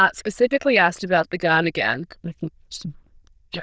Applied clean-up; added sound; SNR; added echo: neural diffusion model UNIVERSE++.